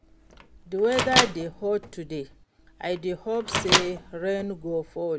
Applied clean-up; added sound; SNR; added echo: none; Microwave oven; 1 dB; none.